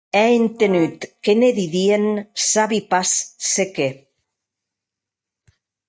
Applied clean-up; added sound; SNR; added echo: neural mask model DeepFilterNet 3.